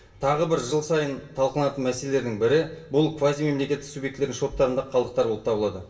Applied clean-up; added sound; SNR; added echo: none; none; none; reverberation time 0.2 s.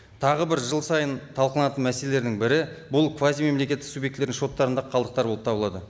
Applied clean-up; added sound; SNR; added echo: none; none; none; none.